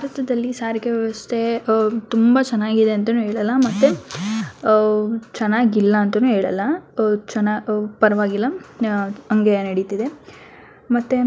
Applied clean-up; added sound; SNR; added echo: none; none; none; none.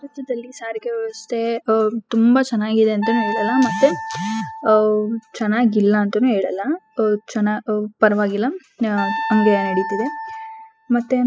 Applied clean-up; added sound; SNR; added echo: classical method spectral subtraction.